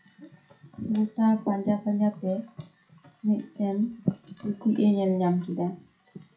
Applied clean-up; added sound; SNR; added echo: classical method WPE with log-MMSE.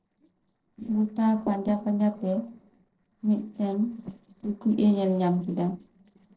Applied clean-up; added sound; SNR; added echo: neural separator model SepFormer DNS4.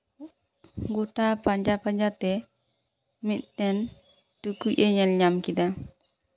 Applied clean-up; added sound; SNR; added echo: none; none; none; none.